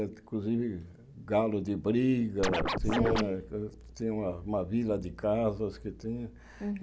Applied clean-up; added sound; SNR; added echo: none; Scratching (performance technique); -1 dB; none.